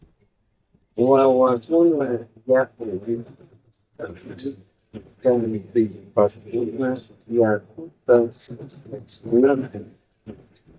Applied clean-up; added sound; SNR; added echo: neural mask model DeepFilterNet 3.